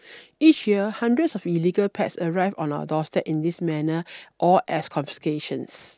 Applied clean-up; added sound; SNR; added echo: none; none; none; none.